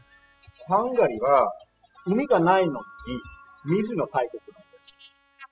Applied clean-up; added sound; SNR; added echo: classical method spectral subtraction.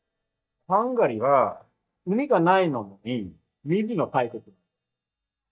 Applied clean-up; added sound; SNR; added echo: neural mask model DeepFilterNet 3.